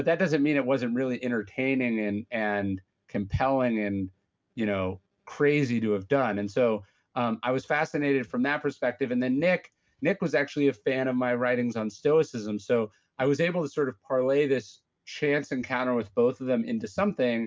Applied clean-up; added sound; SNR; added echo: none; none; none; none.